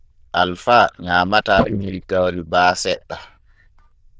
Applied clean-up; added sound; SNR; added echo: neural diffusion model UNIVERSE++.